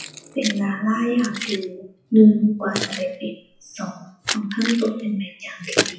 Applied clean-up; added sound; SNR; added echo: classical method WPE with log-MMSE.